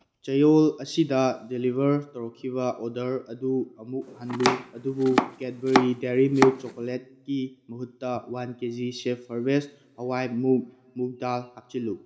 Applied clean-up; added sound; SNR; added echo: none; Domestic sounds, home sounds; 2 dB; reverberation time 1.6 s.